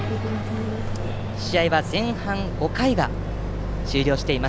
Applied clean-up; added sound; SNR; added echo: none; Microwave oven; 3 dB; none.